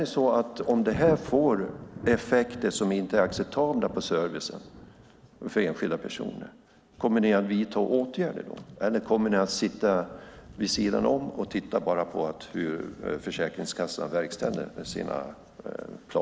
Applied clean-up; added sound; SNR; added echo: none; Thunder; 17 dB; none.